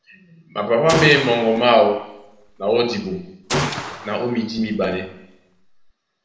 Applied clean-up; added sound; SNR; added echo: none; Gunshot, gunfire; 9 dB; reverberation time 0.8 s.